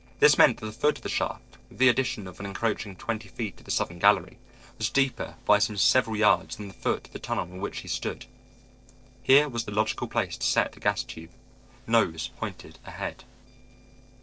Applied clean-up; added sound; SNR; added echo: neural separator model SepFormer DNS4.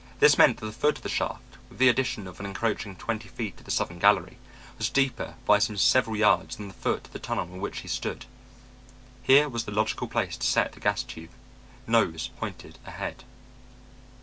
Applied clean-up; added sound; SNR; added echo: none; none; none; none.